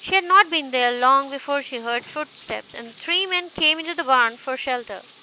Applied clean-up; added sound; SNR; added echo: none; Bathtub (filling or washing); 18 dB; none.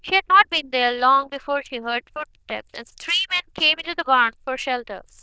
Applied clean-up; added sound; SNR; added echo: neural diffusion model UNIVERSE++.